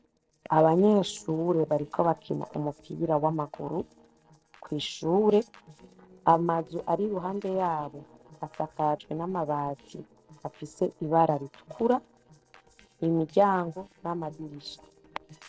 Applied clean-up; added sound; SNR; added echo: neural separator model SepFormer DNS4.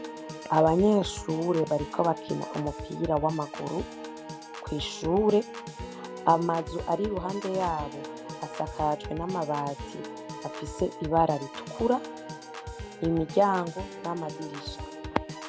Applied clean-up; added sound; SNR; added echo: none; Piano / Organ; 10 dB; none.